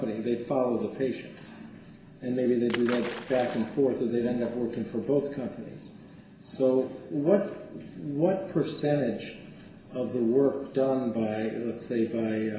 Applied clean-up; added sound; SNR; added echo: none; Splash, splatter; 14 dB; reverberation time 0.7 s.